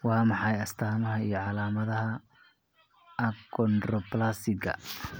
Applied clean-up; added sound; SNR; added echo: none; none; none; none.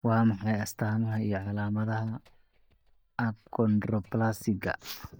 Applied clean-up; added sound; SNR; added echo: neural mask model DeepFilterNet 3.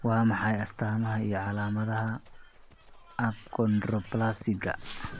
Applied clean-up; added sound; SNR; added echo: none; Livestock, farm animals, working animals; 18 dB; none.